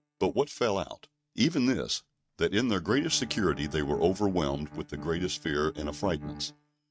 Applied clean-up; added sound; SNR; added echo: neural mask model RNNoise.